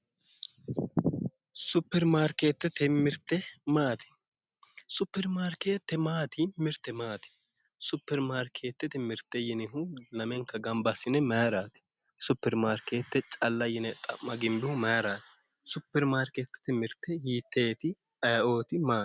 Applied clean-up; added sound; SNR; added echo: none; none; none; none.